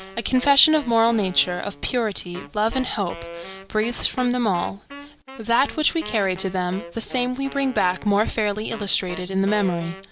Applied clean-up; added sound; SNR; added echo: none; Wind instrument, woodwind instrument; 17 dB; none.